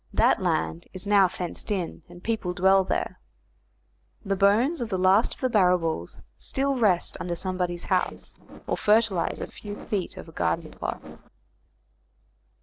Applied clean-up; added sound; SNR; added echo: neural separator model SepFormer DNS4.